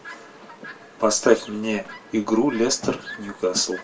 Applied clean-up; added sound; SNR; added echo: none; Chirp, tweet; 16 dB; reverberation time 0.2 s.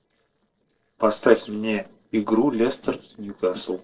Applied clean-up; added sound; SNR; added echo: neural separator model SepFormer DNS4.